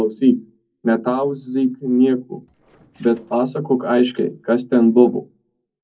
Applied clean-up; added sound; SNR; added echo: neural separator model SepFormer DNS4.